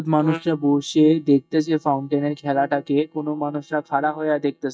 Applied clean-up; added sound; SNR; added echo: neural mask model DeepFilterNet 3.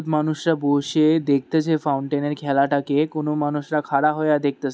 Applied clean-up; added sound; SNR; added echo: none; none; none; none.